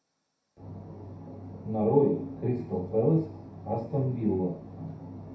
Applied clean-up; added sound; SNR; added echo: none; none; none; reverberation time 0.7 s.